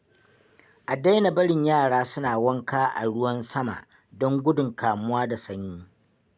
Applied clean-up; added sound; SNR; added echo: none; none; none; none.